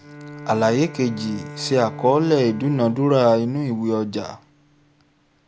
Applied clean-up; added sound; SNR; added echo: none; Bowed string instrument; 16 dB; none.